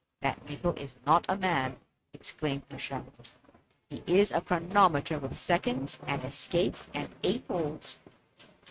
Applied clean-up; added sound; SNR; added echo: neural mask model RNNoise.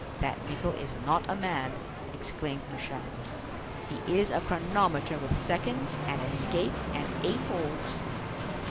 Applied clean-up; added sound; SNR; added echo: none; Bicycle; 3 dB; none.